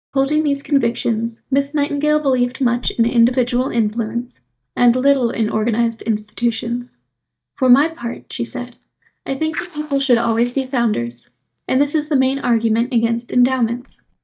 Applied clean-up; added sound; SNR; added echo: neural mask model DeepFilterNet 3.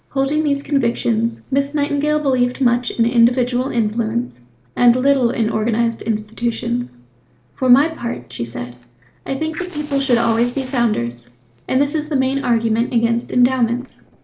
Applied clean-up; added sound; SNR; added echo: neural separator model SepFormer DNS4.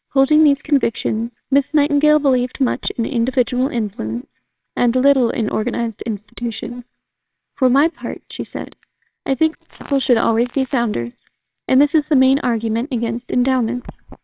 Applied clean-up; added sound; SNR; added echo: neural separator model SepFormer WHAMR!.